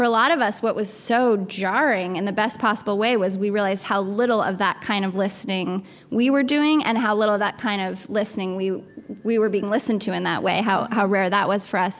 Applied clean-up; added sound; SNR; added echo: none; none; none; none.